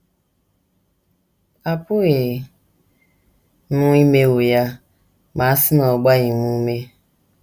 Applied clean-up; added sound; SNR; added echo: none; none; none; none.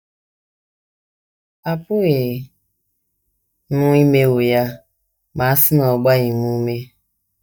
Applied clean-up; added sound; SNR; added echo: neural mask model DeepFilterNet 3.